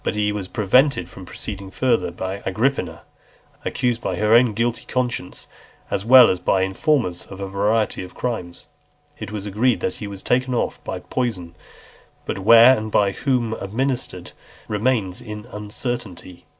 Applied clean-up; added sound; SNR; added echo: none; none; none; none.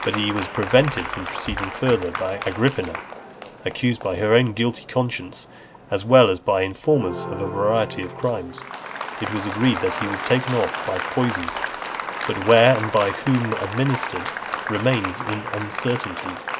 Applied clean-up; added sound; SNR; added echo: none; Applause; 8 dB; none.